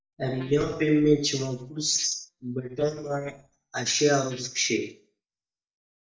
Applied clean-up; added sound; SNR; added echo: neural mask model DeepFilterNet 3.